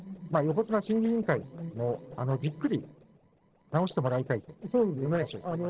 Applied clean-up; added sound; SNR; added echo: neural separator model SepFormer DNS4.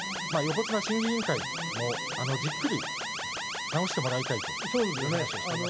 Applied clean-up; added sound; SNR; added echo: none; Alarm; 3 dB; none.